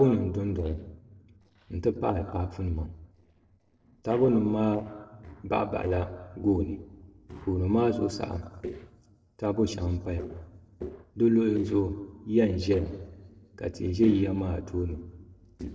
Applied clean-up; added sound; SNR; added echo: neural separator model SepFormer DNS4.